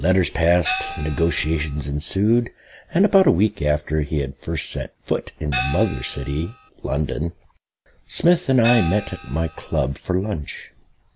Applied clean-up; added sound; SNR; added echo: none; Gong; 8 dB; none.